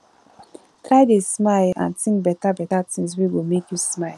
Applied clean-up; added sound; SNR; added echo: none; none; none; none.